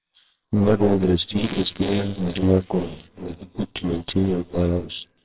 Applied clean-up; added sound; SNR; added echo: neural separator model SepFormer WHAMR!.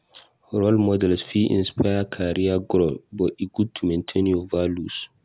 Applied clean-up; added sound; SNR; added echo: none; none; none; none.